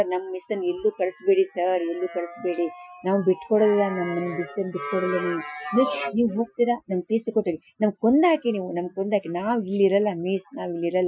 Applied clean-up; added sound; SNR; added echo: classical method Wiener filter.